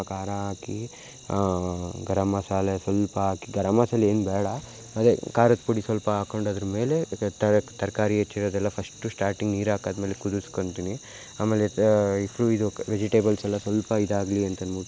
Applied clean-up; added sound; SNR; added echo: none; none; none; none.